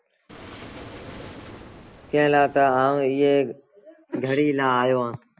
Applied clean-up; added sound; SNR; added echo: none; Waves, surf; 18 dB; none.